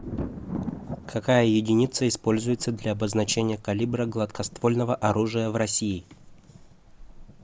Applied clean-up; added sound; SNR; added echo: none; Thunder; 14 dB; none.